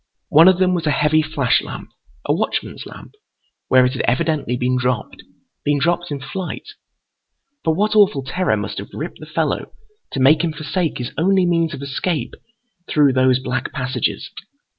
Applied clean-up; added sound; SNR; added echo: none; none; none; none.